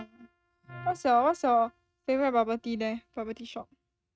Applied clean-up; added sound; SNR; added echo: neural mask model RNNoise.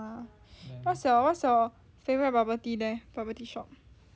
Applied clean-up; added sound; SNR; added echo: none; none; none; none.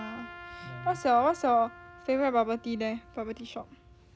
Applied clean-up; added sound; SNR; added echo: none; Trumpet; 18 dB; none.